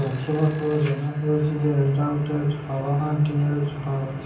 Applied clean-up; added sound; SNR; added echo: none; Telephone; 18 dB; reverberation time 0.6 s.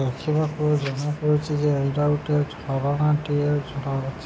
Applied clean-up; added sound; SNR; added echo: none; none; none; none.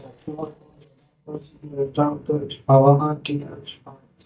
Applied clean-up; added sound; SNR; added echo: neural mask model DeepFilterNet 3.